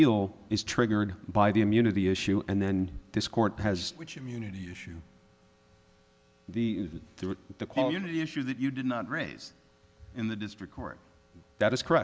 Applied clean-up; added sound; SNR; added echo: none; none; none; none.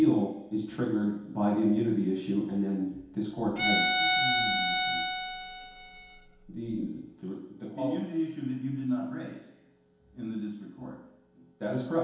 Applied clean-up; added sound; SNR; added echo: none; Bowed string instrument; -2 dB; reverberation time 2.2 s.